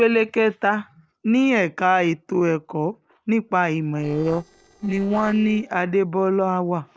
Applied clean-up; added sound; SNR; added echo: neural separator model SepFormer DNS4.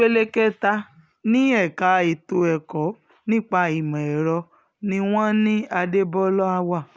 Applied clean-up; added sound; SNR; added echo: none; none; none; none.